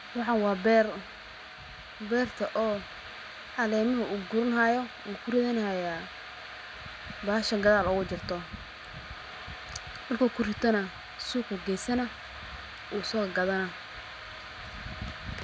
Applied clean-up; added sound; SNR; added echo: none; none; none; none.